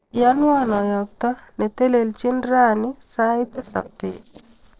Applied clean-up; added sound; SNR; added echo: neural separator model SepFormer DNS4.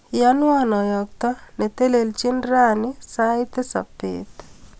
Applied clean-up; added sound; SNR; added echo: none; none; none; none.